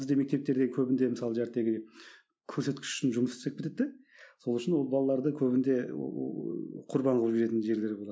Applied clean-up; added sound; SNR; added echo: none; none; none; none.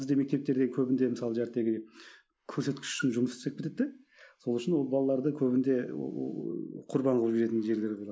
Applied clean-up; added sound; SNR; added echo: neural mask model Resemble Enhance denoiser.